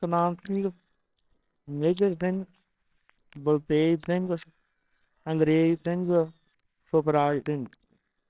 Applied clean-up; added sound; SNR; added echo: neural separator model SepFormer WHAMR!.